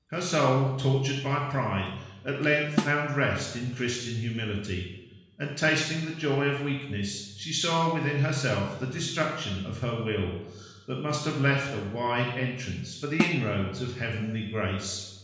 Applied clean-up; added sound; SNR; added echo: none; Snare drum; 8 dB; reverberation time 1.1 s.